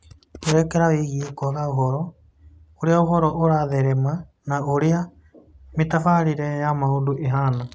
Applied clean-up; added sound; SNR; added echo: none; none; none; none.